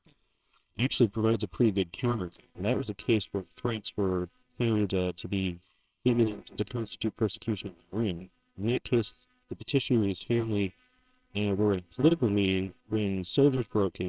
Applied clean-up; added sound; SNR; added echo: neural separator model SepFormer WHAMR!.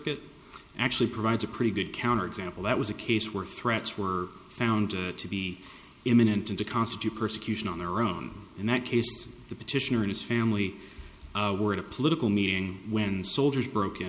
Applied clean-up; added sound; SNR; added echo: none; none; none; none.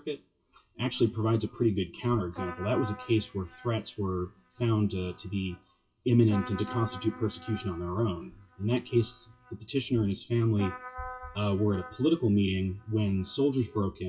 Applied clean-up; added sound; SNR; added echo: classical method WPE with log-MMSE.